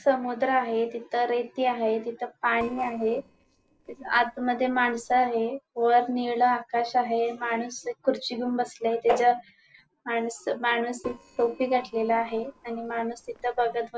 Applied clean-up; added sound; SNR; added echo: neural separator model SepFormer DNS4.